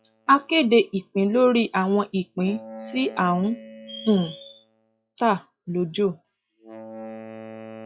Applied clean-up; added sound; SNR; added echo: classical method log-MMSE.